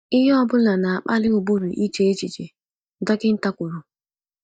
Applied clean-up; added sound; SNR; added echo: neural mask model DeepFilterNet 3.